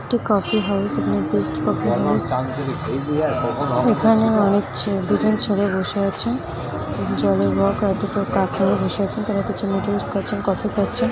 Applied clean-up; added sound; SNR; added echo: none; none; none; none.